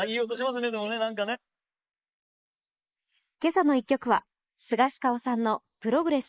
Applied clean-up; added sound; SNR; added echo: neural mask model Resemble Enhance denoiser.